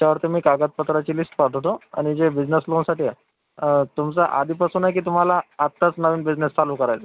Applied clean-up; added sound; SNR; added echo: none; none; none; none.